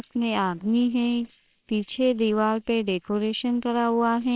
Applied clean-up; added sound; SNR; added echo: neural separator model SepFormer WHAMR!.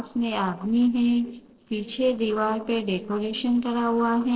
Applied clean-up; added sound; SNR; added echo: neural separator model SepFormer DNS4.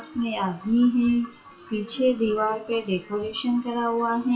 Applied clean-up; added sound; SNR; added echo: classical method WPE with log-MMSE.